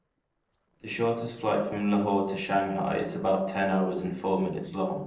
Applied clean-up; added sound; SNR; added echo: neural separator model SepFormer DNS4.